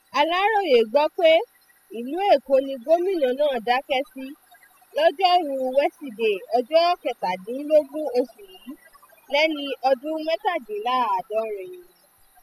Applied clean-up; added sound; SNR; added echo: classical method spectral subtraction.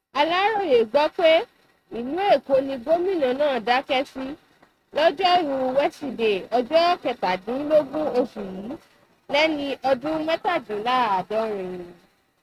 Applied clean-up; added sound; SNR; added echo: neural mask model RNNoise.